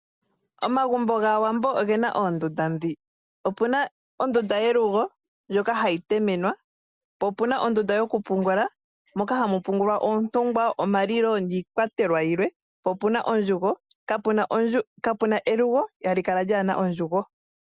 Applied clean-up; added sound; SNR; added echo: none; none; none; none.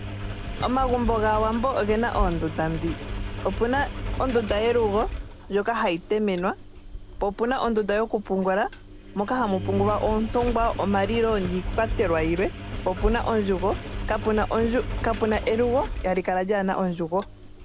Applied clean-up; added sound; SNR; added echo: none; Engine; 7 dB; none.